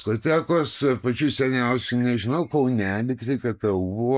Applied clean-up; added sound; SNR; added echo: neural mask model DeepFilterNet 3.